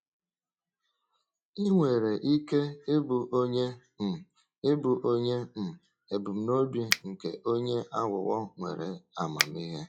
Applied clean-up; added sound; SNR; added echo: classical method log-MMSE.